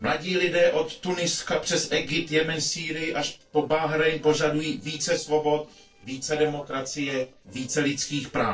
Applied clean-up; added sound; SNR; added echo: neural separator model SepFormer DNS4.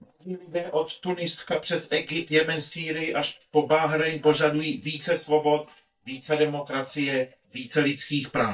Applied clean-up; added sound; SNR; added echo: neural mask model DeepFilterNet 3.